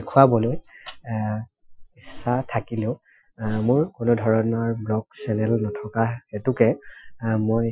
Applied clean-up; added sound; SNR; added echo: classical method Wiener filter.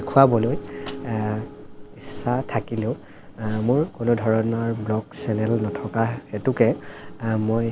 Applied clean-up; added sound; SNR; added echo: none; Cricket / Frog; 17 dB; none.